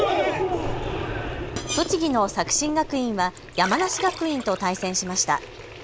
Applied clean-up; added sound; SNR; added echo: none; Liquid + Screech; 13 dB; none.